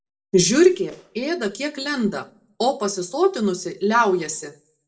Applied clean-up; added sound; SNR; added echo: neural separator model SepFormer DNS4.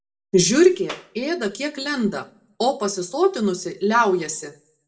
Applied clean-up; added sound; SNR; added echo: none; Clapping; 16 dB; reverberation time 0.3 s.